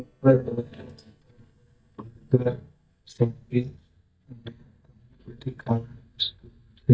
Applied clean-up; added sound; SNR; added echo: neural mask model DeepFilterNet 3.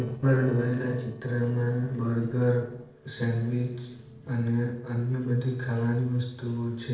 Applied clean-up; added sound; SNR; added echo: neural separator model SepFormer DNS4.